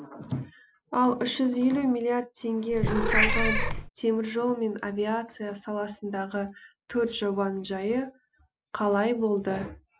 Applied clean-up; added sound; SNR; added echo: none; Meow / Purr; -4 dB; none.